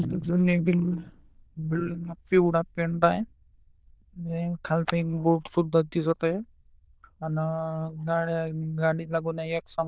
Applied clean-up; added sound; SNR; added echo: neural diffusion model UNIVERSE++.